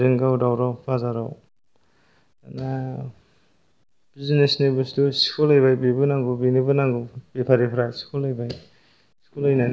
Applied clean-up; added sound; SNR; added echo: none; none; none; none.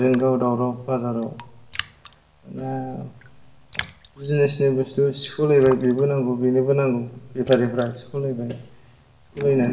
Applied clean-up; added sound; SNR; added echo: none; Raindrop; 17 dB; reverberation time 1.5 s.